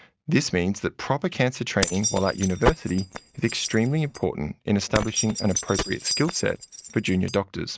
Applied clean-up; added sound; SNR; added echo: neural mask model RNNoise.